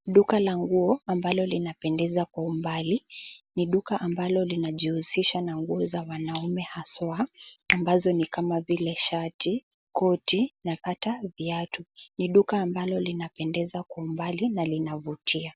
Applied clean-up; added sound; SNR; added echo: none; Finger snapping; 8 dB; none.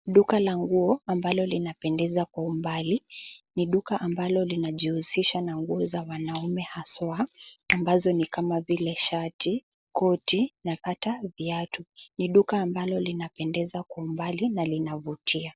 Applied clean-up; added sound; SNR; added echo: neural separator model SepFormer DNS4.